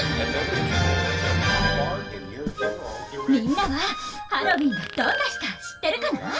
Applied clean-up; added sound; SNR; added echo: none; Fart; 11 dB; reverberation time 0.2 s.